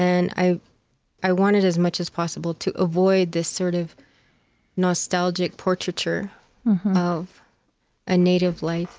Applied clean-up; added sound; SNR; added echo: none; none; none; none.